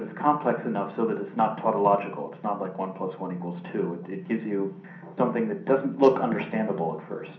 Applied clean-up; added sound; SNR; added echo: none; none; none; reverberation time 0.6 s.